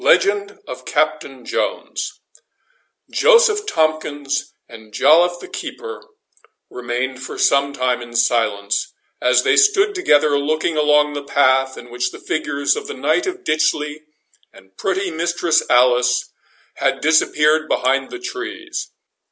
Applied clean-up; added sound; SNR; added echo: none; none; none; none.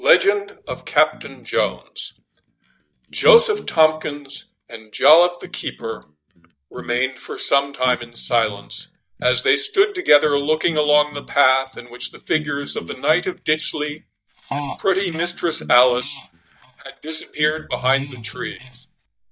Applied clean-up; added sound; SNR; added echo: neural mask model DeepFilterNet 3.